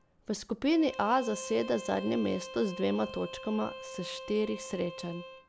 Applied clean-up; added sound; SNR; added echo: none; Bowed string instrument; 13 dB; none.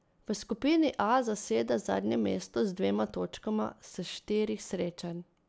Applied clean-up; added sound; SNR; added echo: none; none; none; none.